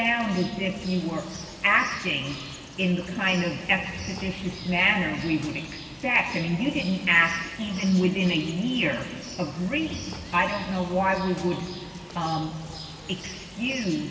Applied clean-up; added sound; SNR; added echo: none; Bird; 14 dB; reverberation time 2.3 s.